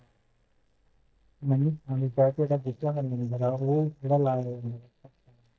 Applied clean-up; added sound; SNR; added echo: neural mask model DeepFilterNet 3.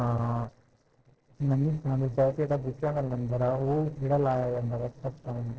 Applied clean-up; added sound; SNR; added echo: neural separator model SepFormer DNS4.